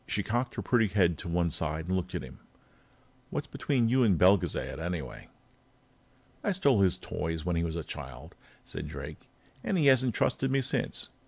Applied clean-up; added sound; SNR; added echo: none; none; none; none.